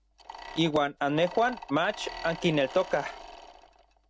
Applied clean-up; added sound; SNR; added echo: none; Mechanisms; 15 dB; none.